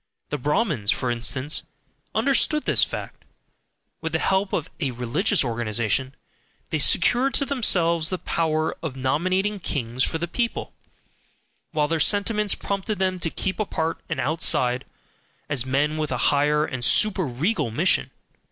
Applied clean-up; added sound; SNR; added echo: none; none; none; none.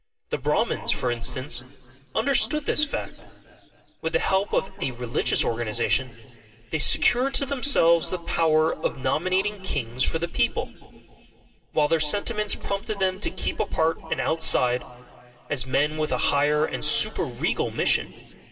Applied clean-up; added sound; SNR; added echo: none; none; none; reverberation time 2.6 s.